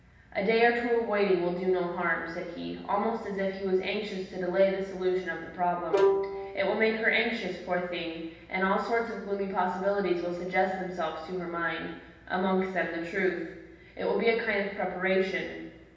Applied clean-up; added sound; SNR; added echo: none; Bowed string instrument; 2 dB; reverberation time 0.9 s.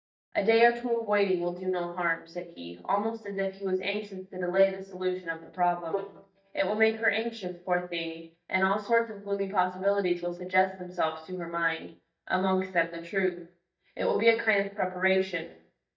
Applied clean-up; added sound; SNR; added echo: neural mask model DeepFilterNet 3.